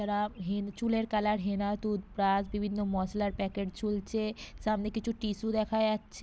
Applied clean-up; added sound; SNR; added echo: none; Bird vocalization, bird call, bird song; 17 dB; none.